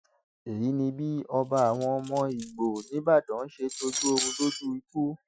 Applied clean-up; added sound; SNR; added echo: classical method Wiener filter.